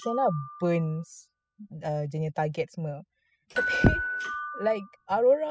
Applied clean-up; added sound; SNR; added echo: classical method spectral subtraction.